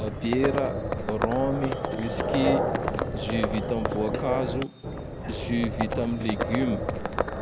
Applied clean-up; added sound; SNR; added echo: none; Livestock, farm animals, working animals; 0 dB; none.